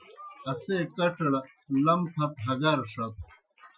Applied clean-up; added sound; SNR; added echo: classical method Wiener filter.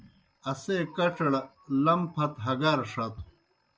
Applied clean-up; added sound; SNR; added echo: none; none; none; none.